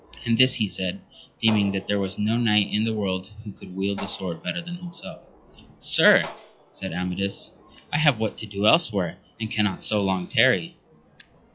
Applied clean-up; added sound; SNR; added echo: classical method log-MMSE.